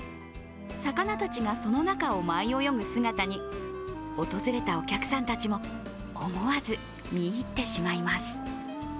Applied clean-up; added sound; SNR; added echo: none; Wind instrument, woodwind instrument; 8 dB; none.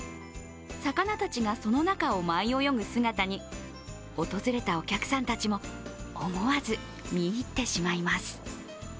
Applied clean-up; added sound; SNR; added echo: none; none; none; none.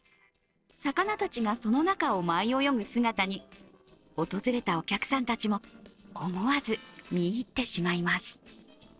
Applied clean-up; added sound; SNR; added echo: neural separator model SepFormer DNS4.